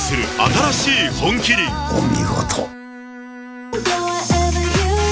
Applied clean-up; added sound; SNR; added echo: none; Bowed string instrument; 17 dB; none.